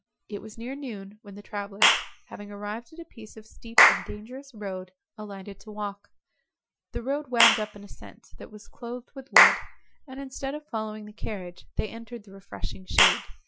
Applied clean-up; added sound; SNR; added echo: classical method Wiener filter.